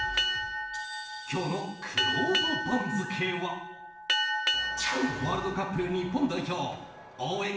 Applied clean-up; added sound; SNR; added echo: none; Boat, Water vehicle; 1 dB; reverberation time 0.8 s.